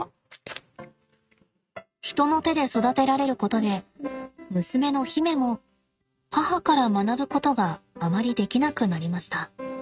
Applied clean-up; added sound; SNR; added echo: neural mask model RNNoise.